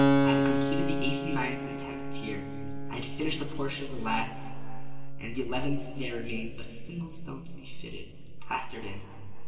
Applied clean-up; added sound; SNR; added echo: none; Keyboard (musical); 2 dB; reverberation time 2.4 s.